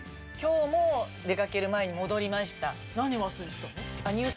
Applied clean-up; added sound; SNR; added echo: none; none; none; none.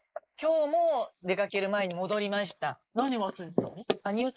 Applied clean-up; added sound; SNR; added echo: neural mask model Resemble Enhance denoiser.